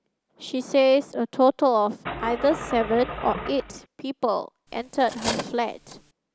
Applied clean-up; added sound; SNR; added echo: none; Engine starting / Car + Cutlery, silverware; 10 dB; none.